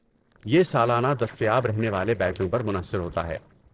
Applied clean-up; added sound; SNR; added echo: neural separator model SepFormer DNS4.